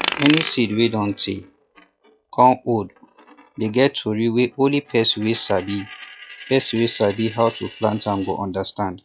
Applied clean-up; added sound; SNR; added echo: classical method log-MMSE.